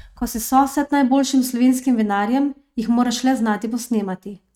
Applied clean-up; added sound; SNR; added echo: neural mask model RNNoise.